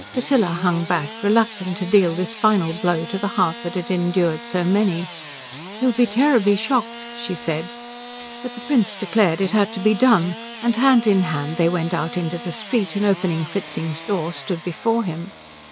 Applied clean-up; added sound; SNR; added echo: none; Engine starting / Sawing; 14 dB; none.